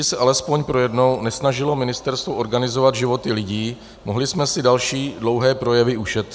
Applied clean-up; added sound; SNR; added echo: none; none; none; none.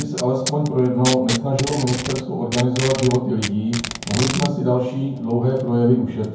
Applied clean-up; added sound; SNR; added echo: none; Packing tape, duct tape; 10 dB; reverberation time 0.9 s.